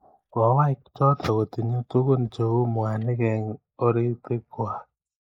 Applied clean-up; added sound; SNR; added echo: neural mask model Resemble Enhance denoiser.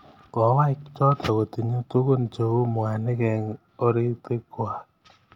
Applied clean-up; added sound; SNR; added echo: none; none; none; none.